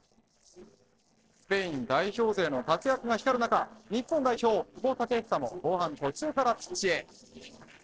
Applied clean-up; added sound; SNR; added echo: neural separator model SepFormer DNS4.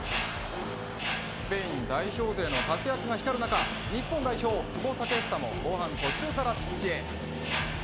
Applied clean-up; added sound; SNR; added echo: none; Mechanisms; 5 dB; none.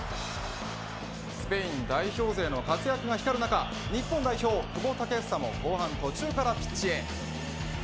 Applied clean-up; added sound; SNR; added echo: none; none; none; none.